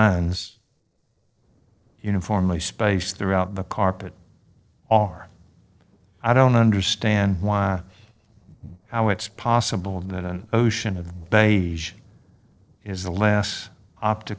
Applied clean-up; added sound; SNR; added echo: neural separator model SepFormer DNS4.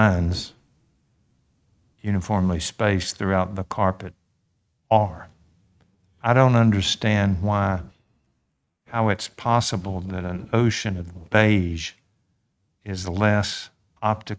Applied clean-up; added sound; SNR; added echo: neural mask model RNNoise.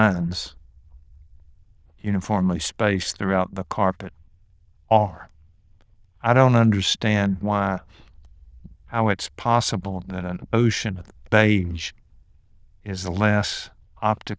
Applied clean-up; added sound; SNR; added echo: neural diffusion model UNIVERSE++.